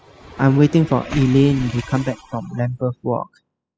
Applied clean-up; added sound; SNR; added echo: classical method spectral subtraction.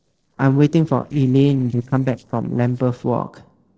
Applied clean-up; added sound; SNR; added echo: neural separator model SepFormer DNS4.